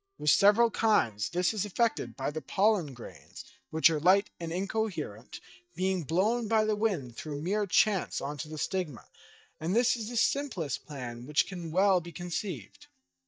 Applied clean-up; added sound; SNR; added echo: neural mask model DeepFilterNet 3.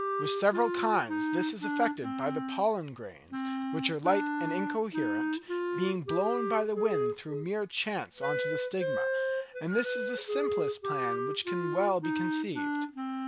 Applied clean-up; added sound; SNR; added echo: none; Wind instrument, woodwind instrument; 1 dB; none.